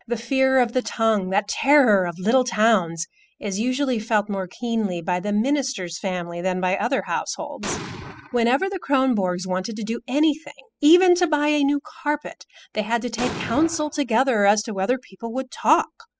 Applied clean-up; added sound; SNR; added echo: classical method spectral subtraction.